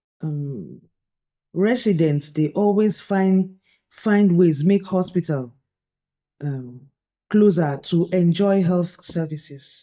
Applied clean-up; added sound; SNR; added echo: neural mask model DeepFilterNet 3.